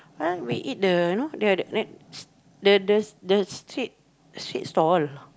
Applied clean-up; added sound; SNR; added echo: none; none; none; none.